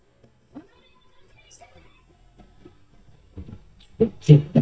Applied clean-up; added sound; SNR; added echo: neural mask model DeepFilterNet 3.